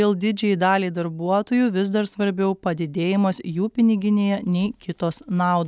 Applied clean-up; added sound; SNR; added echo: none; none; none; none.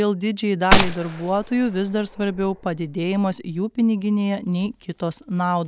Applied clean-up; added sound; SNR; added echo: none; Gunshot, gunfire; 1 dB; none.